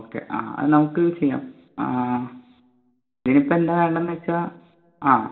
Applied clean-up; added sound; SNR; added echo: none; none; none; reverberation time 0.5 s.